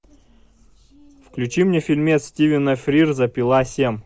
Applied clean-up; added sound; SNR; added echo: none; none; none; none.